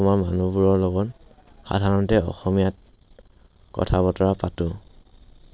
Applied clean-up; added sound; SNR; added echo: none; none; none; none.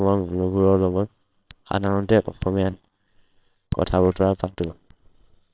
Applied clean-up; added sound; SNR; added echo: neural separator model SepFormer WHAMR!.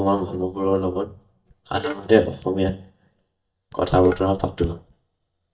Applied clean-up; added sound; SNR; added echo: neural mask model DeepFilterNet 3.